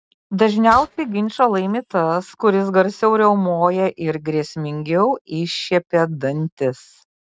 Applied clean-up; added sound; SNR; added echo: neural mask model RNNoise.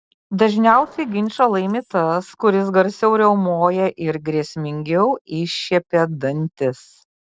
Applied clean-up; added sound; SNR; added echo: neural separator model SepFormer DNS4.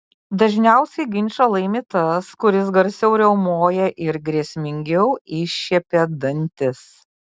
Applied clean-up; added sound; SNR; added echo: none; none; none; none.